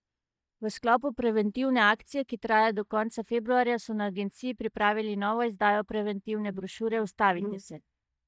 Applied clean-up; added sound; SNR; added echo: neural mask model DeepFilterNet 3.